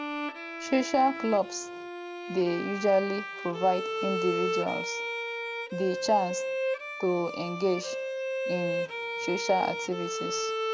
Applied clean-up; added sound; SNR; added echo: none; Bowed string instrument; 3 dB; none.